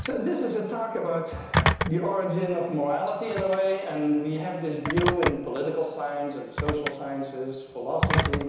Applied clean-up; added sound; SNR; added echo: none; Telephone; 3 dB; reverberation time 1.0 s.